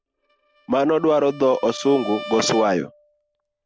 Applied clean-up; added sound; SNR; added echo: none; Bowed string instrument; 16 dB; none.